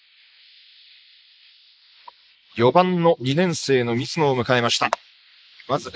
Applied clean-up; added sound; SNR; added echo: neural mask model Resemble Enhance denoiser.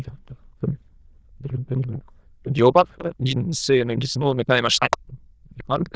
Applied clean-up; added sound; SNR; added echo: neural diffusion model UNIVERSE++.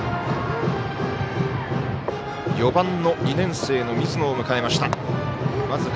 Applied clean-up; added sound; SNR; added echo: none; Walk, footsteps; 19 dB; none.